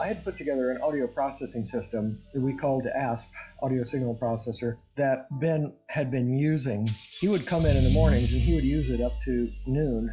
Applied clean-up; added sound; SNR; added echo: classical method log-MMSE.